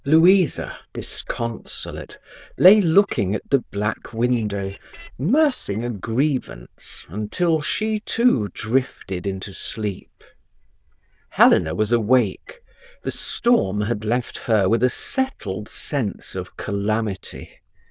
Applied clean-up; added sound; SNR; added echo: neural diffusion model UNIVERSE++.